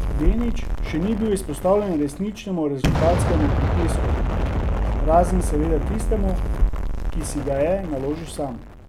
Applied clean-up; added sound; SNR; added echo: none; Explosion; -2 dB; none.